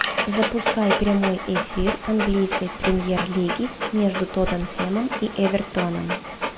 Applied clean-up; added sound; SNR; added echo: none; Dog; 4 dB; none.